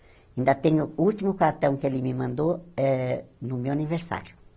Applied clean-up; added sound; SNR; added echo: none; none; none; none.